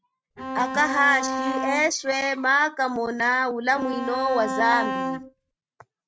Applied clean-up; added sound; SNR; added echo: neural mask model RNNoise.